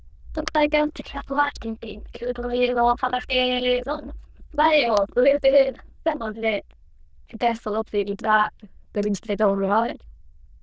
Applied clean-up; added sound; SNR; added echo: neural diffusion model UNIVERSE++.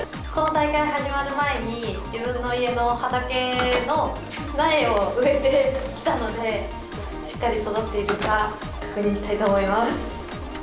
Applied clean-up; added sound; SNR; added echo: none; Slam; 16 dB; none.